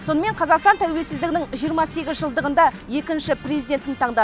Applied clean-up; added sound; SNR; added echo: none; none; none; none.